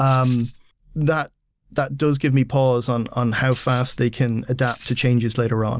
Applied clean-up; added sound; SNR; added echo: none; Tambourine; 6 dB; none.